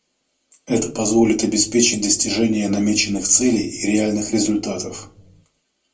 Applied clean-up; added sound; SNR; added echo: none; none; none; reverberation time 0.2 s.